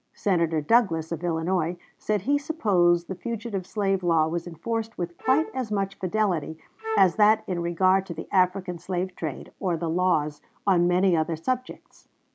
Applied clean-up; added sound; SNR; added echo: none; Wind instrument, woodwind instrument; 8 dB; none.